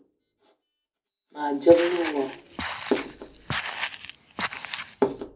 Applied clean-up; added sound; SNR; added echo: none; Walk, footsteps; 7 dB; reverberation time 0.2 s.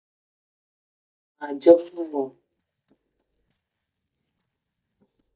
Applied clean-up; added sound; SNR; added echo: neural mask model DeepFilterNet 3.